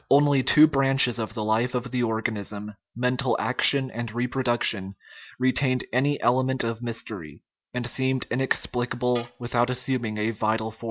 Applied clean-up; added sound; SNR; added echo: none; Tools; 19 dB; none.